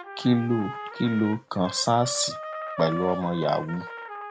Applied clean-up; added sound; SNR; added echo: none; Trumpet; 10 dB; none.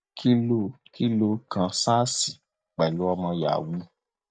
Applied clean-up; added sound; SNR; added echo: neural mask model DeepFilterNet 3.